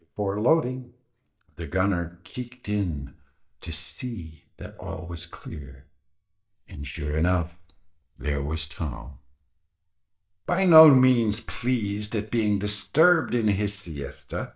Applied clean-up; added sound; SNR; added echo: neural mask model DeepFilterNet 3.